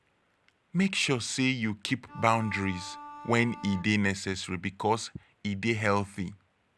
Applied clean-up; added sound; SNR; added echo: none; Bowed string instrument; 15 dB; none.